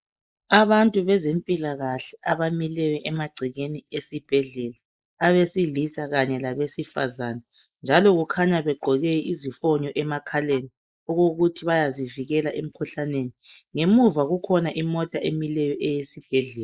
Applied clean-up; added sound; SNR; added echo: neural mask model Resemble Enhance denoiser.